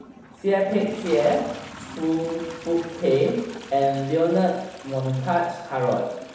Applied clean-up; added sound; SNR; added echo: none; Toilet flush; 17 dB; reverberation time 0.8 s.